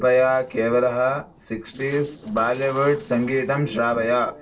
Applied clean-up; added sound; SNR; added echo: neural separator model SepFormer DNS4.